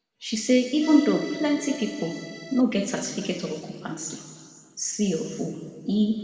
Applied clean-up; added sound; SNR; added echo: none; Accordion; 14 dB; reverberation time 1.8 s.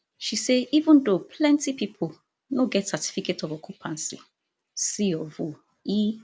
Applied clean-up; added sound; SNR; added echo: none; none; none; none.